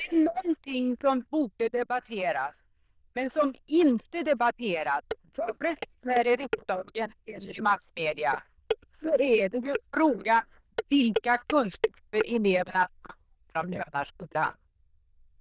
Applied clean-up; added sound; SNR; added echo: neural diffusion model UNIVERSE++.